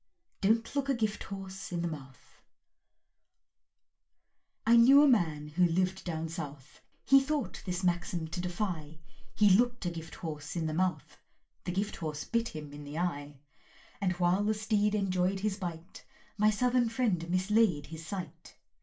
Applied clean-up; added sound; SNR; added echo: none; none; none; reverberation time 0.2 s.